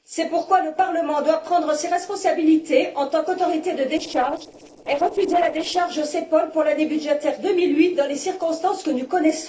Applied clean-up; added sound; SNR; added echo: neural separator model SepFormer DNS4.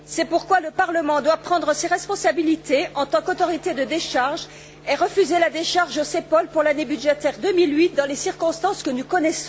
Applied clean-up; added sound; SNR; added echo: none; none; none; none.